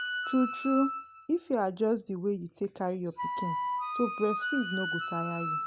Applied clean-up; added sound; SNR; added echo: none; Wind instrument, woodwind instrument; 4 dB; none.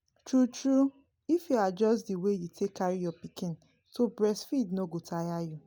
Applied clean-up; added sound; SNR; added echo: none; none; none; none.